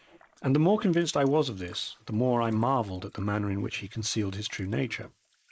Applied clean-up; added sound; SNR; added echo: neural mask model Resemble Enhance denoiser.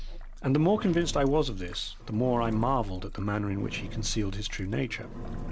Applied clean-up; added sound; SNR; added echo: none; Engine; 7 dB; none.